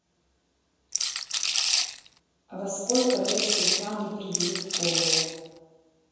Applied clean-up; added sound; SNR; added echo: none; Rattle / Rattle (instrument); -5 dB; reverberation time 1.2 s.